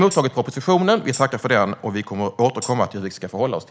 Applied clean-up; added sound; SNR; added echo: none; Tambourine; 18 dB; none.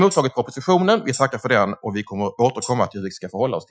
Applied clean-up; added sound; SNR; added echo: classical method Wiener filter.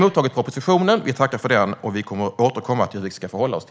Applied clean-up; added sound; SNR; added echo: none; none; none; none.